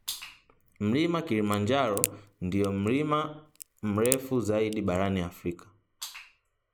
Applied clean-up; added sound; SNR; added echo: none; Crack; 10 dB; none.